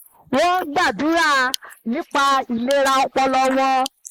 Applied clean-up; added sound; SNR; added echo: neural mask model Resemble Enhance denoiser.